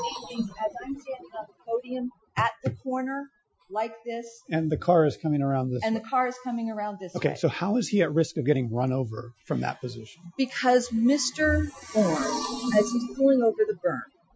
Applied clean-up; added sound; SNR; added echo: classical method Wiener filter.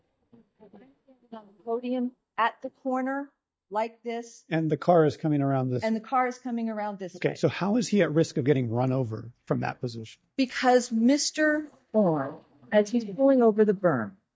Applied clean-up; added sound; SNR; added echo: neural mask model DeepFilterNet 3.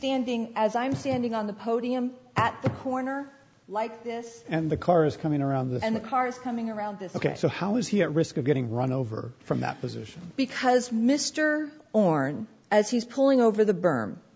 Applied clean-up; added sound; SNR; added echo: none; none; none; none.